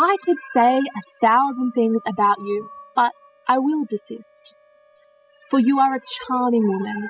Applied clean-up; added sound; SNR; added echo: classical method spectral subtraction.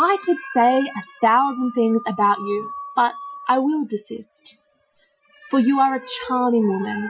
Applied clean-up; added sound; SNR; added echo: classical method Wiener filter.